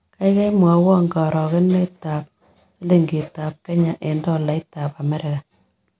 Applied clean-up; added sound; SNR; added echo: none; none; none; none.